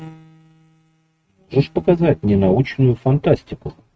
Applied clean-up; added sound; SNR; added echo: neural mask model RNNoise.